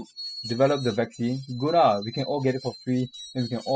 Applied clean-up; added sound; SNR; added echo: classical method spectral subtraction.